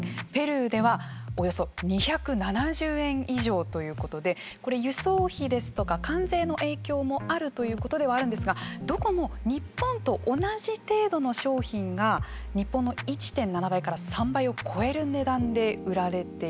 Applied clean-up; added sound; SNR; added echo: none; none; none; none.